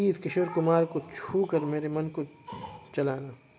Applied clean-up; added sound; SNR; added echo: none; none; none; none.